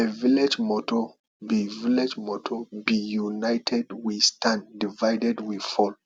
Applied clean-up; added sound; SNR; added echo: none; none; none; none.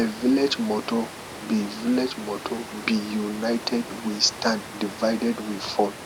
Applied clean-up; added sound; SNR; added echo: none; Water; 12 dB; none.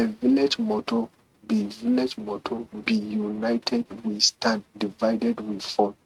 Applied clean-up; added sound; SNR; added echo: neural mask model RNNoise.